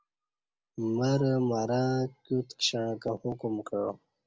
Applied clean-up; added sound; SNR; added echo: none; none; none; none.